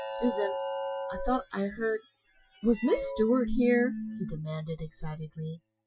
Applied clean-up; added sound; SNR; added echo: classical method Wiener filter.